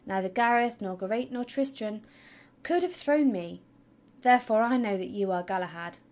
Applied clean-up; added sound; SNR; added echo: none; none; none; none.